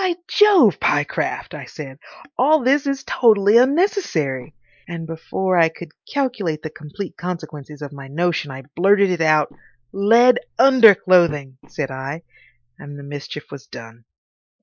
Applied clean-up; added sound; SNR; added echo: neural mask model Resemble Enhance denoiser.